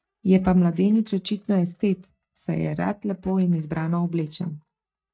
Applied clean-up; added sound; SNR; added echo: neural mask model DeepFilterNet 3.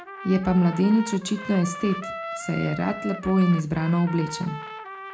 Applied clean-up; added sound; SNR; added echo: none; Trumpet; 12 dB; reverberation time 0.3 s.